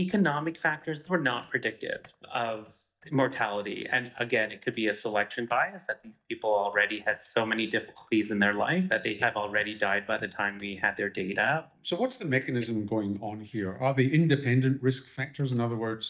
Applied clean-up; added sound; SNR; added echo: neural mask model DeepFilterNet 3.